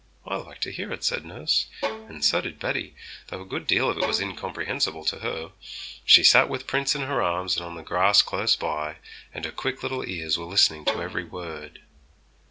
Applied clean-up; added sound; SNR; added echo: none; Bowed string instrument; 10 dB; none.